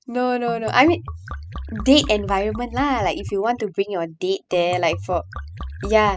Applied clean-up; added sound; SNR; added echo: classical method spectral subtraction.